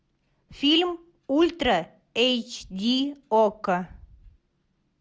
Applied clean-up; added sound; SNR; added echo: none; none; none; none.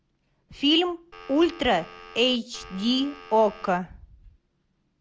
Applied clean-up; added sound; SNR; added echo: none; Telephone; 18 dB; none.